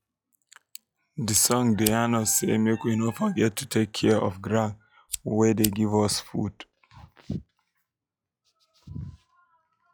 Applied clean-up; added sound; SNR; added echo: classical method log-MMSE.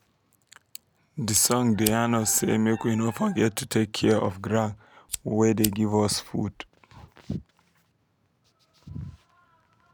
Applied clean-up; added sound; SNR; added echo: none; Fire; 11 dB; none.